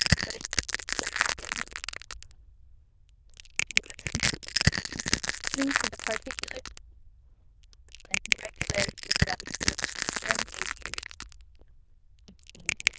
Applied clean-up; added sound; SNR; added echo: neural diffusion model UNIVERSE++.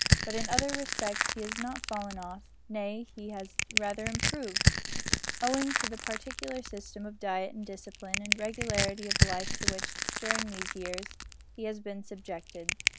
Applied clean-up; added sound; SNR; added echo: none; Crushing; -4 dB; none.